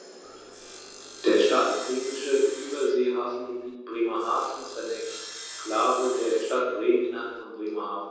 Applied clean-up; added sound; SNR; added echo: none; Sawing; 15 dB; reverberation time 1.3 s.